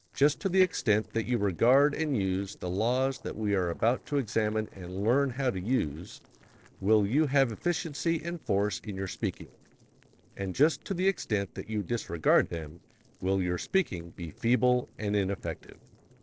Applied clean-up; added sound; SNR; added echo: neural separator model SepFormer DNS4.